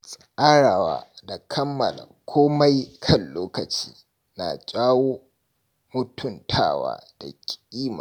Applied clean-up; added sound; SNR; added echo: none; none; none; none.